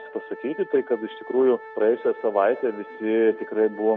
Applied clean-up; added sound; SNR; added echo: none; Wind instrument, woodwind instrument; 17 dB; none.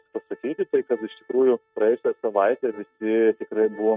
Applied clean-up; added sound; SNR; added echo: neural mask model RNNoise.